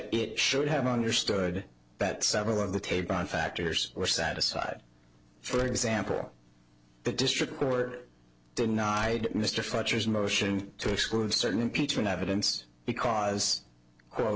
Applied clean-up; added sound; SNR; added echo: none; Slam; 14 dB; none.